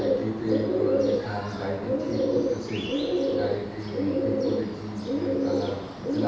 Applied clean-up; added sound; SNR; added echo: none; Bird; -5 dB; reverberation time 0.9 s.